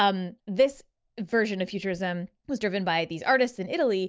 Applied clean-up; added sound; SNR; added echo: none; none; none; none.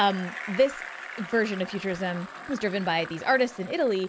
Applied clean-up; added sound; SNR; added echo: none; Bicycle; 13 dB; none.